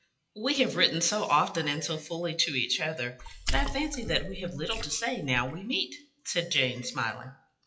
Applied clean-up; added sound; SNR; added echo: classical method WPE with log-MMSE.